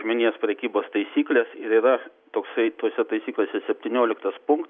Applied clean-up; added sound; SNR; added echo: none; none; none; none.